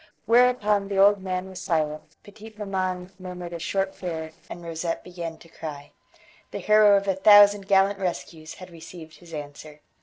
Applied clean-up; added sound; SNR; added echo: neural separator model SepFormer DNS4.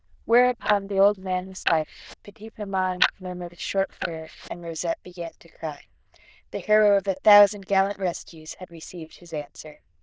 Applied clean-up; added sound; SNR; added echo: neural diffusion model UNIVERSE++.